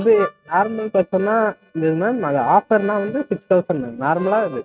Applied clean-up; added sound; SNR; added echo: neural mask model RNNoise.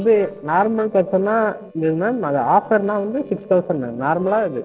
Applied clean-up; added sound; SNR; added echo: neural separator model SepFormer DNS4.